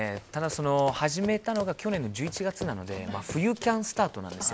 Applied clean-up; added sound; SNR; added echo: none; Run; 16 dB; none.